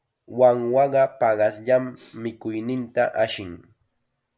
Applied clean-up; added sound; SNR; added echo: none; none; none; none.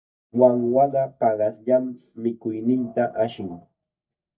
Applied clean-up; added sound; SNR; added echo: neural mask model DeepFilterNet 3.